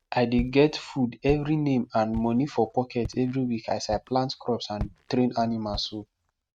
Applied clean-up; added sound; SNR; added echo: neural mask model RNNoise.